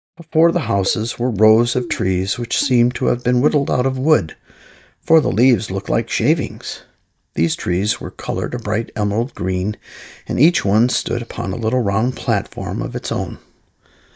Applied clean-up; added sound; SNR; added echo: neural mask model DeepFilterNet 3.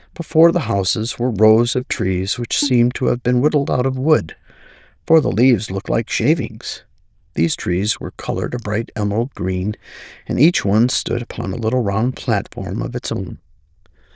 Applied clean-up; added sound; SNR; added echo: neural diffusion model UNIVERSE++.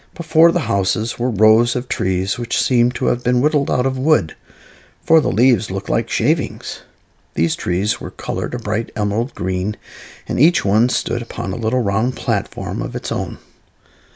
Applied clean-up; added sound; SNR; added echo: none; none; none; none.